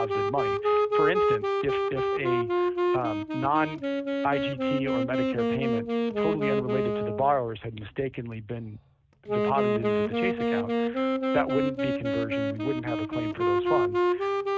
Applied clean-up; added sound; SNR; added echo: none; Wind instrument, woodwind instrument; -5 dB; none.